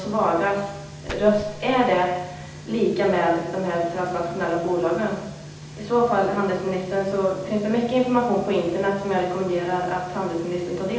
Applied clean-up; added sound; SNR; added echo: none; Splash, splatter; 20 dB; reverberation time 0.8 s.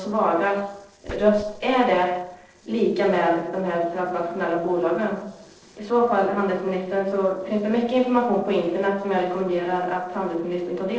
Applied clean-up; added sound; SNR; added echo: neural separator model SepFormer DNS4.